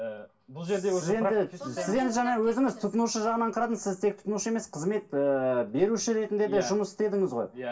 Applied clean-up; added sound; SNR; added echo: none; none; none; reverberation time 0.2 s.